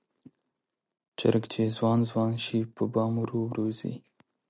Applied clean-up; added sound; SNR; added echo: none; none; none; none.